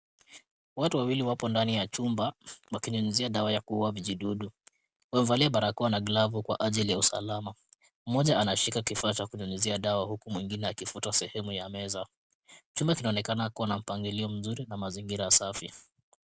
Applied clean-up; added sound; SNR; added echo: none; none; none; none.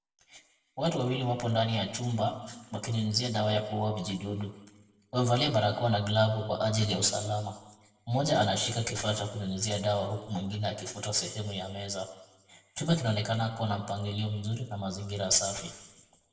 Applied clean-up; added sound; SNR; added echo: none; none; none; reverberation time 1.0 s.